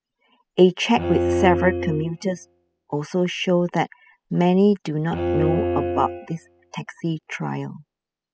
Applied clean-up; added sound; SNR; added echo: classical method spectral subtraction.